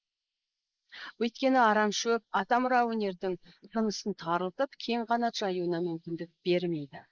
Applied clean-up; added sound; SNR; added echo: neural mask model Resemble Enhance denoiser.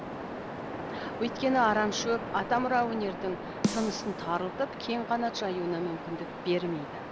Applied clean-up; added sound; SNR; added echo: none; Waves, surf + Snare drum; 6 dB; none.